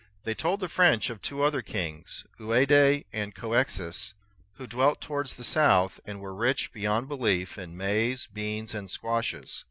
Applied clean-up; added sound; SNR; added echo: none; none; none; none.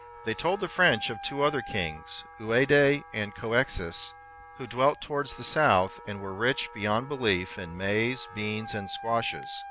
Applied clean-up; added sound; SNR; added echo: none; Wind instrument, woodwind instrument; 16 dB; none.